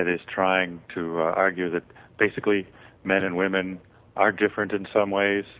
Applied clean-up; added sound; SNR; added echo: none; none; none; none.